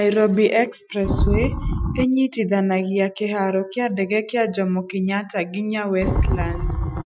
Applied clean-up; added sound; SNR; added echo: classical method Wiener filter.